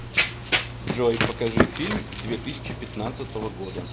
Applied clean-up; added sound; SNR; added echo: none; Run; -3 dB; none.